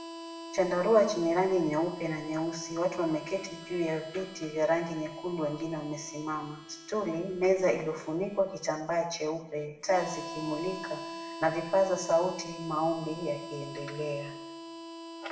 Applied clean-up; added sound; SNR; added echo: none; Harmonica; 13 dB; reverberation time 0.8 s.